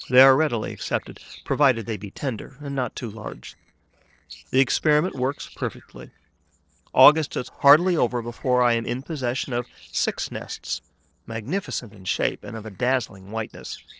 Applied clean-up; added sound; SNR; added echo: neural separator model SepFormer DNS4.